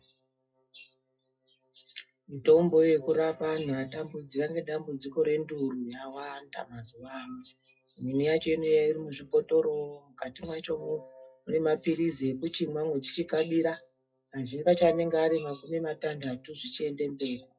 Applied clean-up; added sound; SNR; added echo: classical method WPE with log-MMSE.